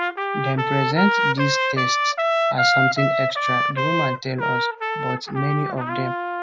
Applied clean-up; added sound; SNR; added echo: none; Trumpet; -3 dB; none.